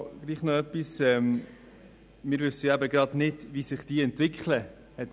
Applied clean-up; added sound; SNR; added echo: none; none; none; none.